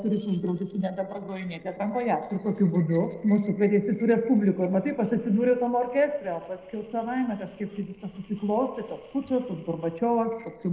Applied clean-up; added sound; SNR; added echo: neural separator model SepFormer DNS4.